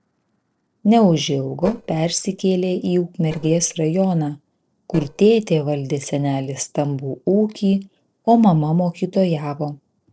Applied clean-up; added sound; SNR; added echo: neural separator model SepFormer DNS4.